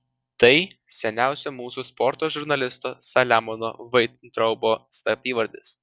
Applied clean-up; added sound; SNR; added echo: none; none; none; none.